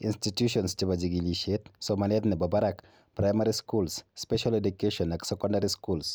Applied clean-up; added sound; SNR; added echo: none; none; none; none.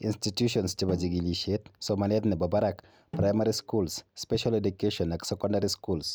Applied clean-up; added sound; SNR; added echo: none; Snare drum; 15 dB; none.